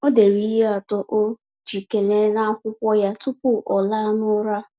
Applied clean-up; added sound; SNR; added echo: none; none; none; none.